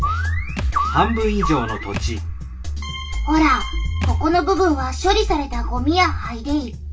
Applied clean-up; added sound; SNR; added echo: none; Thump, thud; 12 dB; reverberation time 0.2 s.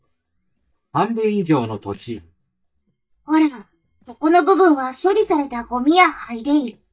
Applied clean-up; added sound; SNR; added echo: neural mask model DeepFilterNet 3.